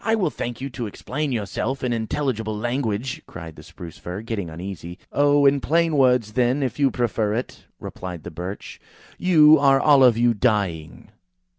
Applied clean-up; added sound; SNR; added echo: none; none; none; none.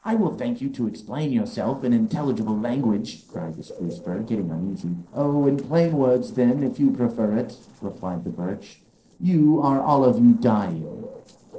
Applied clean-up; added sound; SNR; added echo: neural separator model SepFormer DNS4.